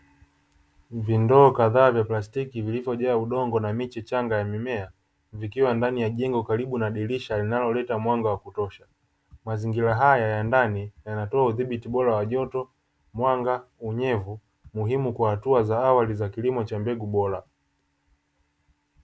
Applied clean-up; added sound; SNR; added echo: none; none; none; none.